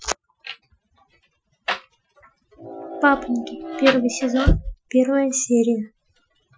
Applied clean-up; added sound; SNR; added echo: classical method Wiener filter.